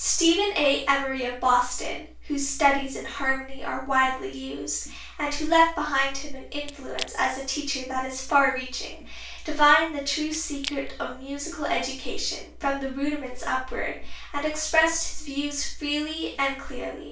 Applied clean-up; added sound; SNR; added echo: none; Crack / Crushing; 16 dB; reverberation time 0.3 s.